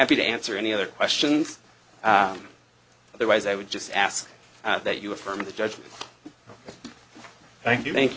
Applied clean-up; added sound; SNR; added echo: none; none; none; none.